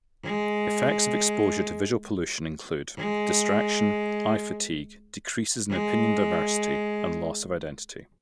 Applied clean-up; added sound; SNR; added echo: none; Bowed string instrument; 0 dB; none.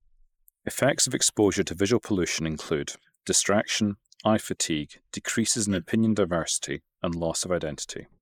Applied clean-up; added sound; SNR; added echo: neural mask model Resemble Enhance denoiser.